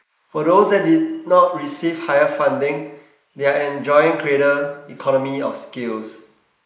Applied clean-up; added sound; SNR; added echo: neural mask model Resemble Enhance denoiser.